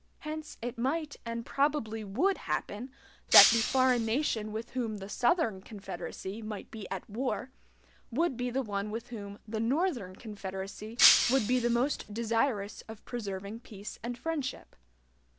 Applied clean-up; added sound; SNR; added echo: none; Shatter; -3 dB; none.